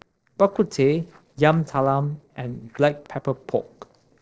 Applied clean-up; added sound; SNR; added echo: neural separator model SepFormer DNS4.